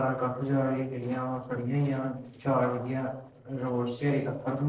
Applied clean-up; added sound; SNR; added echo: neural separator model SepFormer DNS4.